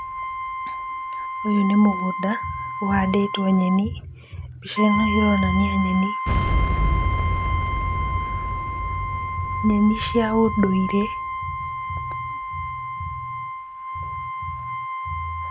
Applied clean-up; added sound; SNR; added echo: none; Brass instrument + Boom; 2 dB; none.